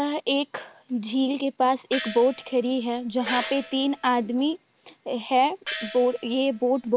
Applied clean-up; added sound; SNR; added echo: none; Gong; 13 dB; none.